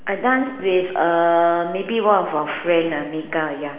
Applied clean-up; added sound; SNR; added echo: none; none; none; reverberation time 1.0 s.